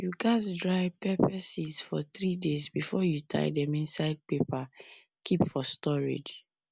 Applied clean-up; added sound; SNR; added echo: none; none; none; none.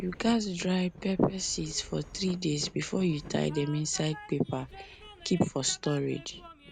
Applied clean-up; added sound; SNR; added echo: none; Train; 17 dB; none.